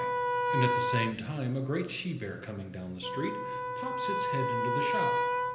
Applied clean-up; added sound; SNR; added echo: none; Wind instrument, woodwind instrument; -3 dB; reverberation time 0.8 s.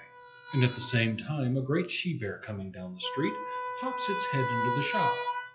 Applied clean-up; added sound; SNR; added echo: classical method WPE with log-MMSE.